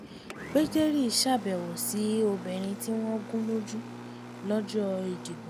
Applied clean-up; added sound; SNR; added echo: none; Engine; 12 dB; none.